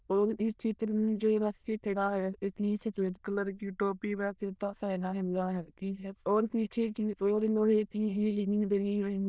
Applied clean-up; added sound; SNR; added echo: neural diffusion model UNIVERSE++.